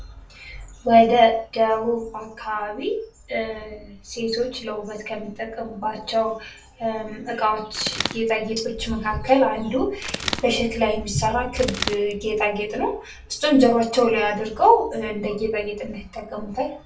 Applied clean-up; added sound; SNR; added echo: none; Bird; 7 dB; reverberation time 0.3 s.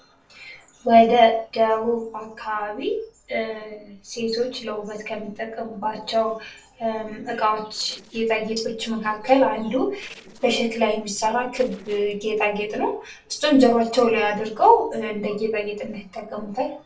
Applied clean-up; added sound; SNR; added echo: neural separator model SepFormer DNS4.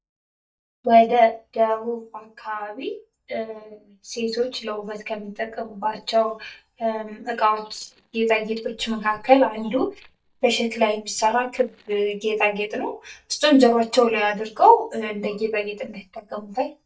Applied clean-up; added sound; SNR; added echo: neural mask model DeepFilterNet 3.